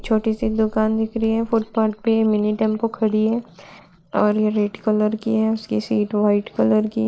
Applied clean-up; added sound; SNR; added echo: neural mask model Resemble Enhance denoiser.